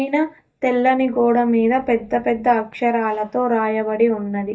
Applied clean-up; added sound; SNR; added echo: neural mask model DeepFilterNet 3.